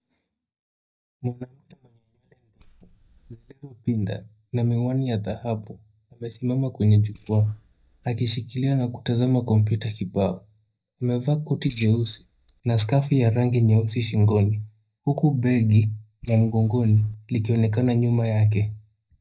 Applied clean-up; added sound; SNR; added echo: neural mask model DeepFilterNet 3.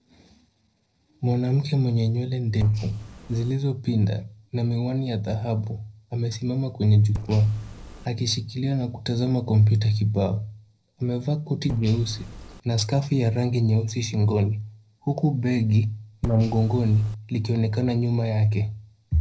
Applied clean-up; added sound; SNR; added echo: neural separator model SepFormer DNS4.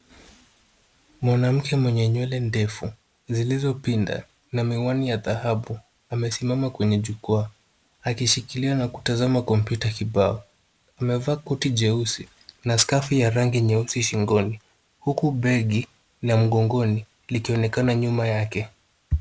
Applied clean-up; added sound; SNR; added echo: none; none; none; none.